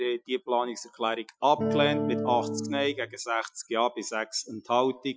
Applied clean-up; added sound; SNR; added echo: classical method Wiener filter.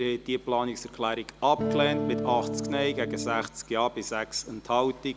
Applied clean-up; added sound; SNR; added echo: none; Electric guitar / Strum; 2 dB; none.